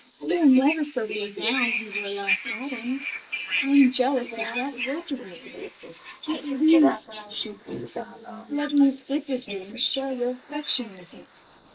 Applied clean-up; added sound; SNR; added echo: neural mask model Resemble Enhance denoiser.